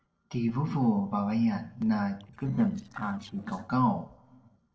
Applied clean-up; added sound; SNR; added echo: neural separator model SepFormer DNS4.